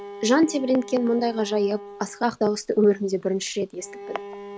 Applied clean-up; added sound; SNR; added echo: none; Bowed string instrument; 17 dB; none.